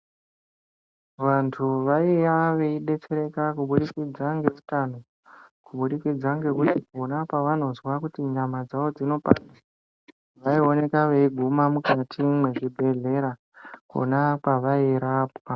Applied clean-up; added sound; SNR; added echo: none; none; none; none.